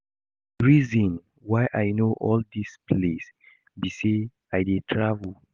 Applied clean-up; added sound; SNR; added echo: none; none; none; none.